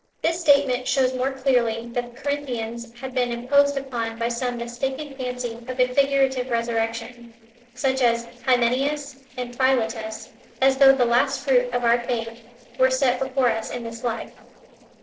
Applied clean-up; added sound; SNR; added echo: neural separator model SepFormer DNS4.